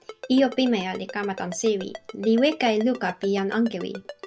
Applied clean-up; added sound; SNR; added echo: none; Ringtone; 17 dB; none.